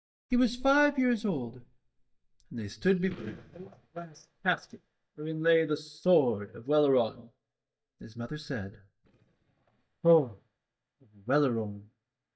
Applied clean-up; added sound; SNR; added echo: neural mask model DeepFilterNet 3.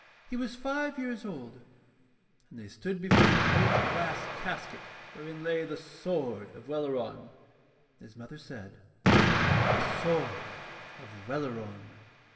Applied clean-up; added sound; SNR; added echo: none; Explosion; -5 dB; reverberation time 2.2 s.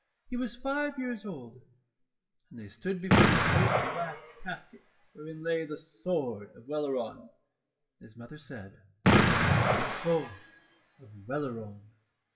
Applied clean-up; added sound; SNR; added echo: classical method WPE with log-MMSE.